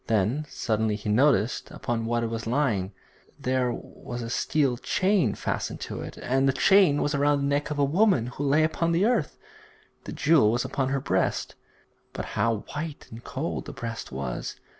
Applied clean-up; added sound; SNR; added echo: none; none; none; none.